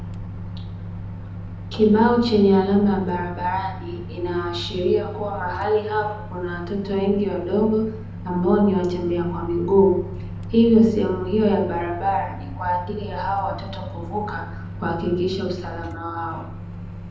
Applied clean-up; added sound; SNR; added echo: none; Microwave oven; 10 dB; reverberation time 1.0 s.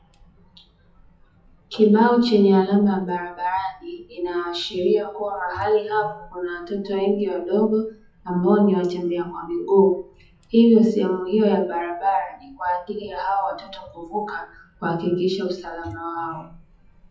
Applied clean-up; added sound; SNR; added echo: classical method WPE with log-MMSE.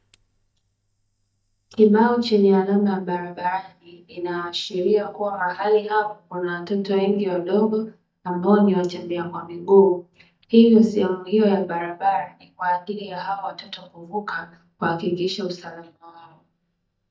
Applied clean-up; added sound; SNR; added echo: neural mask model DeepFilterNet 3.